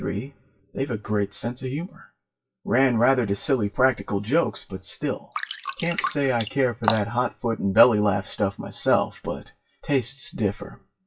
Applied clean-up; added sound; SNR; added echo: classical method WPE with log-MMSE.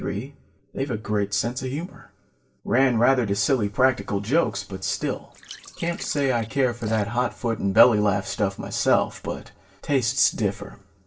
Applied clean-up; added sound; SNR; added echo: neural separator model SepFormer DNS4.